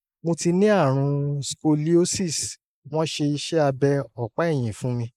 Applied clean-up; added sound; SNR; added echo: neural mask model Resemble Enhance denoiser.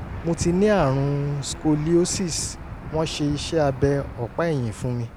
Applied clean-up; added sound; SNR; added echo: none; Engine / Aircraft; 13 dB; none.